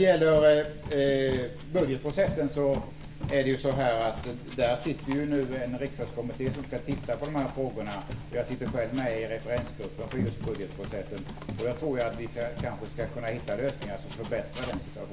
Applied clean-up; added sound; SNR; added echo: none; Run; 12 dB; reverberation time 0.6 s.